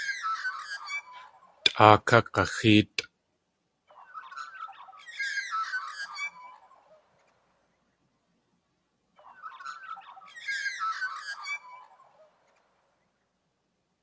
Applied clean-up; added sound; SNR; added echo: none; Bird; 8 dB; none.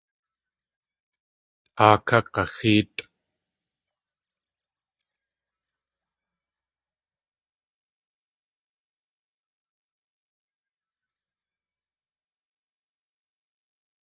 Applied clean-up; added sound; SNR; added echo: neural mask model DeepFilterNet 3.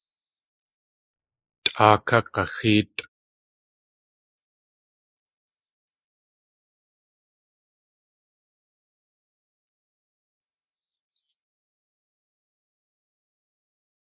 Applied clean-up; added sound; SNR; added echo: neural mask model Resemble Enhance denoiser.